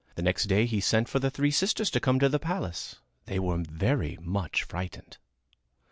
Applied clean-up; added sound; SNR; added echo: none; none; none; none.